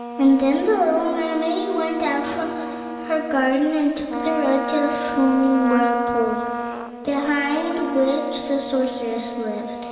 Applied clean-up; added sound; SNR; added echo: none; Trumpet; 8 dB; reverberation time 2.7 s.